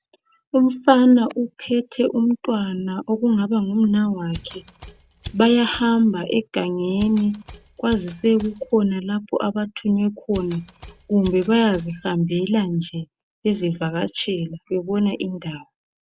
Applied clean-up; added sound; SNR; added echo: none; Mechanisms; 18 dB; none.